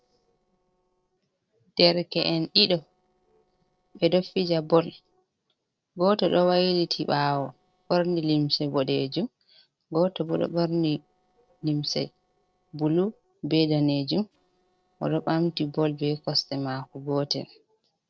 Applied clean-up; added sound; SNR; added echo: neural separator model SepFormer DNS4.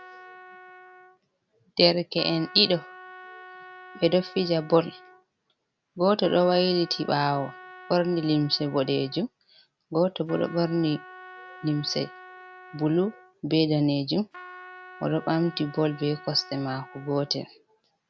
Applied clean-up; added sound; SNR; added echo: none; Trumpet; 19 dB; none.